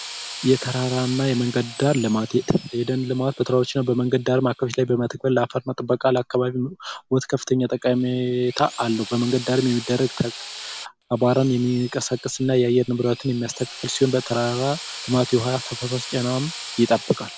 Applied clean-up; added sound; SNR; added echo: none; Drill; 15 dB; none.